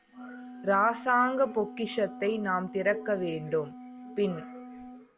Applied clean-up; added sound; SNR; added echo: none; Wind instrument, woodwind instrument; 14 dB; none.